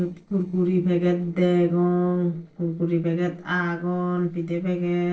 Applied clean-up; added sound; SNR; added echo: neural separator model SepFormer DNS4.